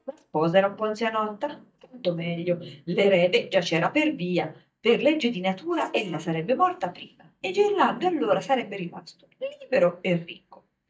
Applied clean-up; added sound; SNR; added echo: neural mask model DeepFilterNet 3.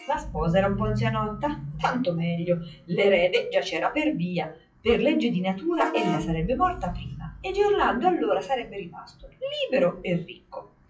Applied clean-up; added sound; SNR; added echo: classical method WPE with log-MMSE.